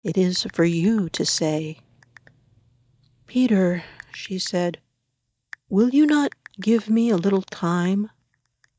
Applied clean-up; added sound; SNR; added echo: neural mask model DeepFilterNet 3.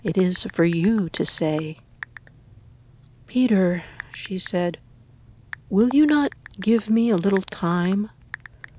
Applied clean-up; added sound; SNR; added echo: none; Typing; 19 dB; none.